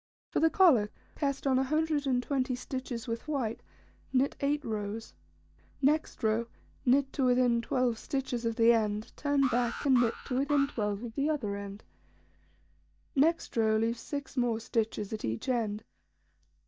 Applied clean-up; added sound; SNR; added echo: neural mask model DeepFilterNet 3.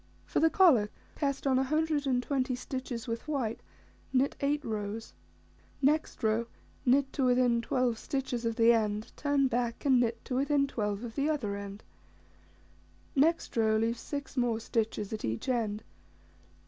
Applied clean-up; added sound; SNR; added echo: none; none; none; none.